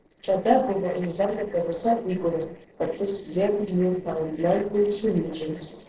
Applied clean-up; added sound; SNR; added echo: neural separator model SepFormer DNS4.